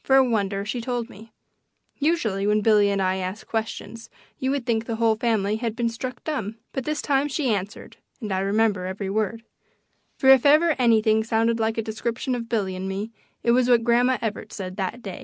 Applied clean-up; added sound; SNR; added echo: none; none; none; none.